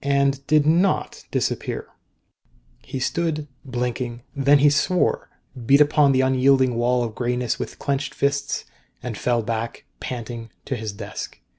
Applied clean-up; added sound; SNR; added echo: none; none; none; none.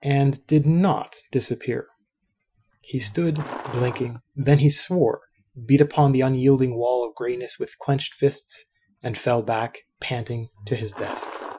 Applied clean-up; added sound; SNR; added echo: classical method Wiener filter.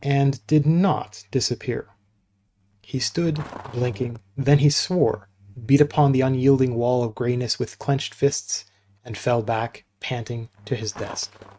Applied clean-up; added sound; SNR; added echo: neural mask model RNNoise.